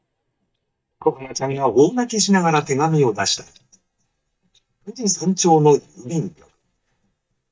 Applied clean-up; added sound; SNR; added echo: neural mask model DeepFilterNet 3.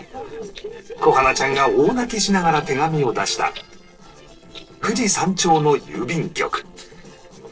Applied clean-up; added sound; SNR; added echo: neural separator model SepFormer DNS4.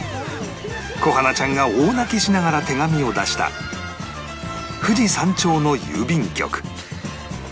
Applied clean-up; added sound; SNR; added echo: none; none; none; none.